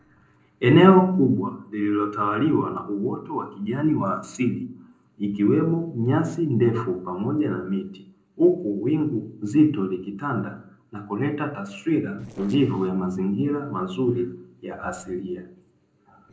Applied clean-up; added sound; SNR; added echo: neural separator model SepFormer DNS4.